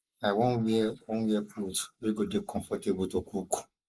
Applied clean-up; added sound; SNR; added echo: neural mask model Resemble Enhance denoiser.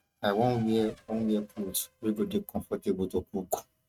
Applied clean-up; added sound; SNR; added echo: neural mask model RNNoise.